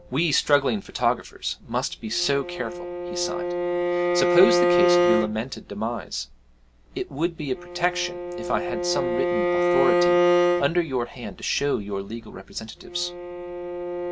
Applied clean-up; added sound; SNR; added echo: none; Bowed string instrument; -2 dB; none.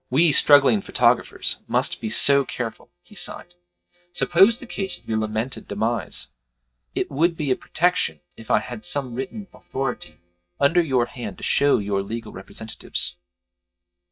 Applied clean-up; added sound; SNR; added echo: neural mask model DeepFilterNet 3.